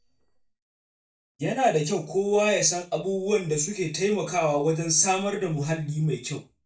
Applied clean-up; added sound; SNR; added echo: neural mask model DeepFilterNet 3.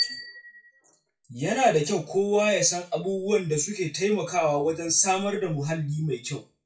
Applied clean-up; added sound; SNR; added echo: classical method WPE with log-MMSE.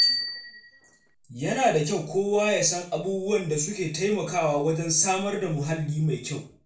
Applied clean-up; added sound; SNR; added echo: none; Bicycle bell; 10 dB; reverberation time 0.4 s.